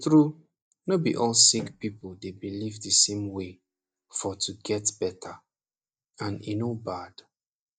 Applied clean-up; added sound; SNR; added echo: neural mask model DeepFilterNet 3.